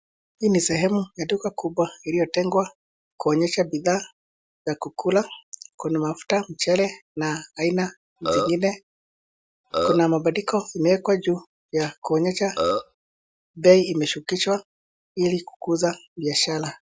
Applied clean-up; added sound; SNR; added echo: none; Burping, eructation; 0 dB; none.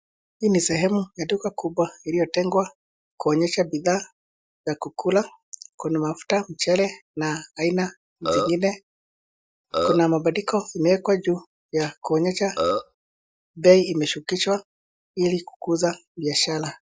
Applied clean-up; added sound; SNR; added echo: neural mask model DeepFilterNet 3.